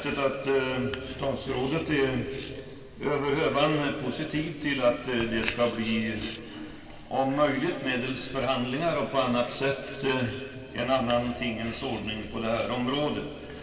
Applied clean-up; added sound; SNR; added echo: none; Writing; 15 dB; reverberation time 2.4 s.